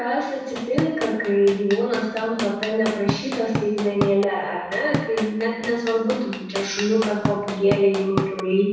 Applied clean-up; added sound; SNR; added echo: none; Drum / Drum kit; 7 dB; reverberation time 1.1 s.